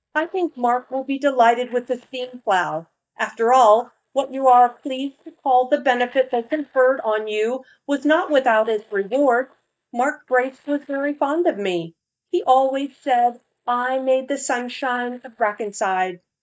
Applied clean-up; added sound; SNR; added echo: neural mask model DeepFilterNet 3.